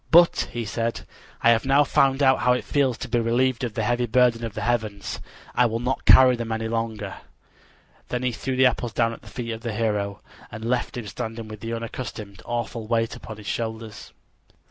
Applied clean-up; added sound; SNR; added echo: none; none; none; none.